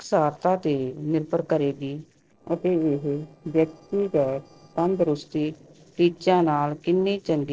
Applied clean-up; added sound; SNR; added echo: neural separator model SepFormer DNS4.